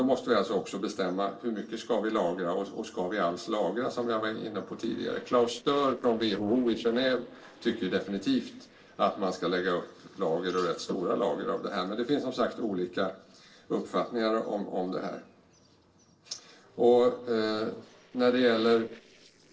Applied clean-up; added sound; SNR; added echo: neural separator model SepFormer DNS4.